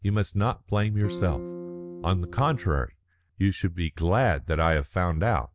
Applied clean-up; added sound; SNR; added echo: none; Electric guitar / Strum; 11 dB; none.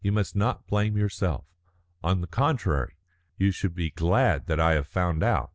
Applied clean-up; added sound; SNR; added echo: none; none; none; none.